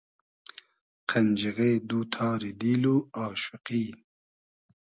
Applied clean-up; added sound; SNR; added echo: none; none; none; none.